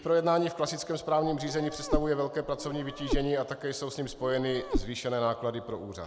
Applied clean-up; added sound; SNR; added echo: none; Meow; 4 dB; none.